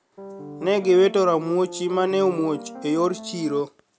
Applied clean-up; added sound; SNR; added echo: none; Piano; 15 dB; none.